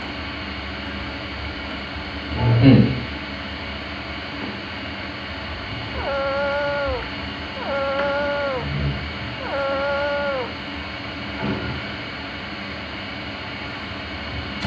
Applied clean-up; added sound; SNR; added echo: none; Dog; -1 dB; reverberation time 0.9 s.